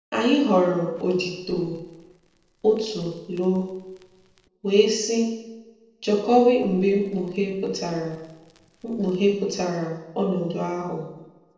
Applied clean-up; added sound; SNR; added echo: neural separator model SepFormer DNS4.